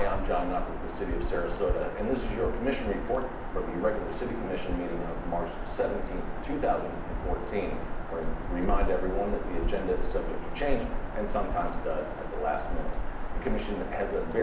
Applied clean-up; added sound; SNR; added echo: none; Bird vocalization, bird call, bird song; -1 dB; reverberation time 0.8 s.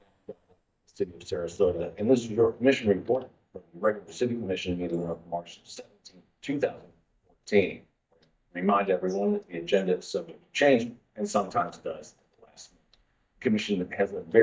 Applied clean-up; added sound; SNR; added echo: neural mask model DeepFilterNet 3.